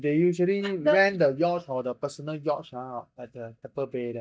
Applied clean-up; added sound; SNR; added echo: neural mask model DeepFilterNet 3.